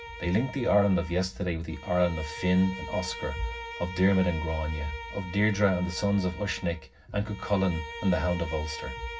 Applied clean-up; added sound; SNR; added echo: none; Bowed string instrument; 13 dB; reverberation time 0.4 s.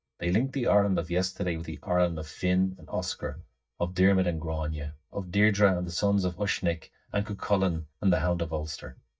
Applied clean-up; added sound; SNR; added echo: neural mask model DeepFilterNet 3.